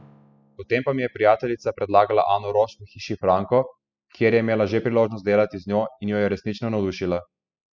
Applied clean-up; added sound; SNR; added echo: classical method spectral subtraction.